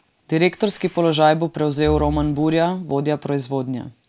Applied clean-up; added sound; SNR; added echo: none; Breathing; 14 dB; none.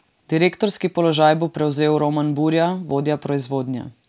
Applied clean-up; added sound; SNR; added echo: none; none; none; none.